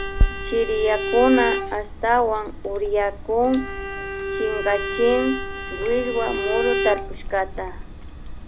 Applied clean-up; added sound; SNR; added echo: none; Bowed string instrument + Chewing, mastication; 3 dB; none.